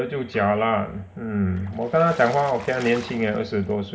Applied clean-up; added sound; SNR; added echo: none; Water / Splash, splatter; 18 dB; none.